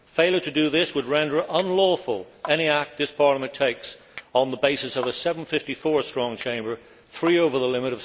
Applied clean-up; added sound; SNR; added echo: none; Chink, clink; 14 dB; none.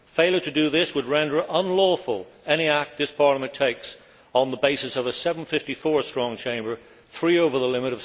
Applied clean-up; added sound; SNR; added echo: none; none; none; none.